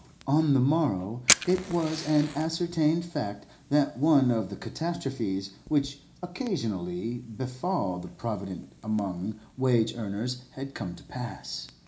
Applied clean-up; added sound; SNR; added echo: none; Fire; 10 dB; reverberation time 0.4 s.